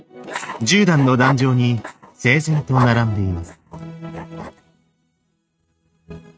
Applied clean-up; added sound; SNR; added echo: neural mask model RNNoise.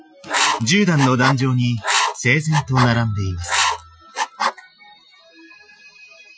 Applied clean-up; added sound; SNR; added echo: classical method Wiener filter.